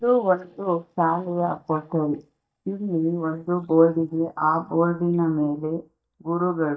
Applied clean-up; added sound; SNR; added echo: neural mask model DeepFilterNet 3.